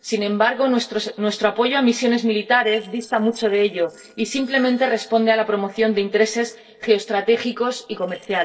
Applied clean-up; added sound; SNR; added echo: neural separator model SepFormer DNS4.